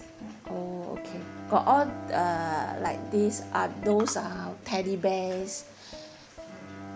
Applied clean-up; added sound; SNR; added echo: none; Bowed string instrument + Plucked string instrument; 12 dB; none.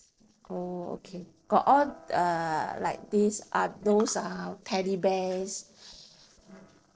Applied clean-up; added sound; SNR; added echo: neural separator model SepFormer DNS4.